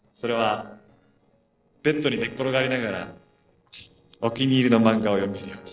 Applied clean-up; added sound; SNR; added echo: neural separator model SepFormer DNS4.